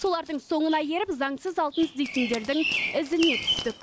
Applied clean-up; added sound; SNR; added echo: none; Bird vocalization, bird call, bird song; 6 dB; none.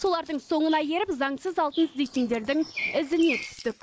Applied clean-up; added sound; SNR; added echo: neural mask model Resemble Enhance denoiser.